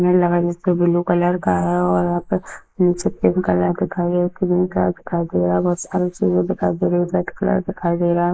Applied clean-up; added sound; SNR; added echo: neural mask model Resemble Enhance denoiser.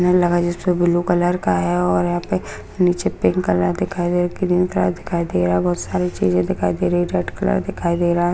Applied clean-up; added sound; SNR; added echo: none; none; none; none.